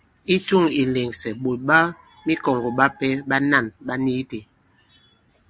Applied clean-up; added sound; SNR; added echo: none; none; none; none.